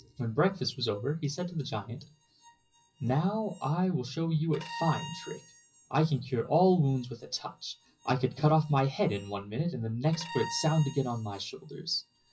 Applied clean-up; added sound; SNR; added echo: classical method WPE with log-MMSE.